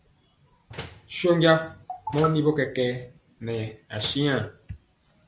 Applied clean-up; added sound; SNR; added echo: none; Slam; 18 dB; none.